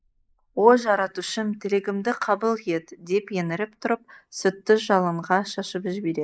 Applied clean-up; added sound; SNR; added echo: neural mask model Resemble Enhance denoiser.